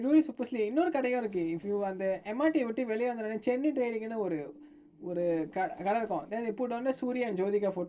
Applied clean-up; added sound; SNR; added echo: neural separator model SepFormer DNS4.